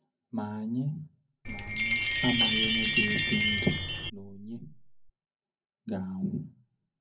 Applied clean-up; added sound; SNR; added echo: none; Chime; -5 dB; reverberation time 0.3 s.